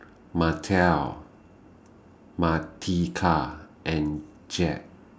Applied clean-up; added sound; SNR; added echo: none; none; none; none.